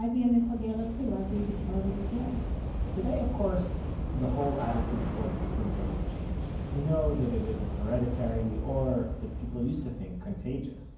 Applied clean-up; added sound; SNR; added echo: none; Subway, metro, underground / Train; 1 dB; reverberation time 0.9 s.